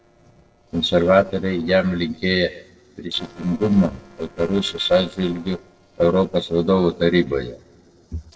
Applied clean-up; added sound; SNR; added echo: neural separator model SepFormer DNS4.